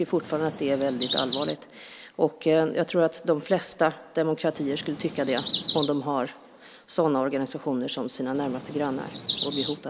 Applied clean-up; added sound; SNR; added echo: none; Chirp, tweet; 11 dB; none.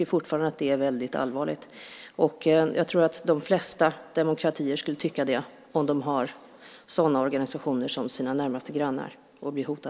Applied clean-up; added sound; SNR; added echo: none; none; none; none.